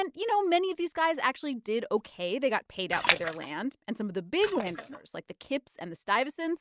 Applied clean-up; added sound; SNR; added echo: neural mask model RNNoise.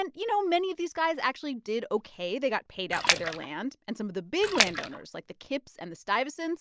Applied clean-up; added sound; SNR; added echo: none; Splash, splatter; -2 dB; none.